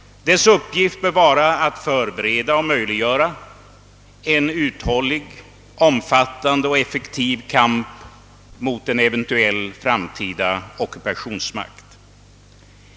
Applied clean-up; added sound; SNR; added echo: none; none; none; none.